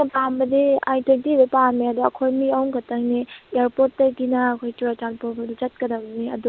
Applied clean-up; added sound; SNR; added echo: none; none; none; none.